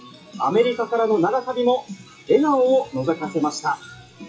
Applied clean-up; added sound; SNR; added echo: classical method WPE with log-MMSE.